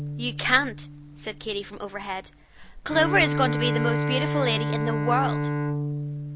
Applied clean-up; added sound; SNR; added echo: none; Bowed string instrument; 1 dB; none.